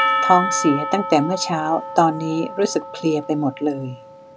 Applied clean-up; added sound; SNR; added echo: none; Percussion; 5 dB; none.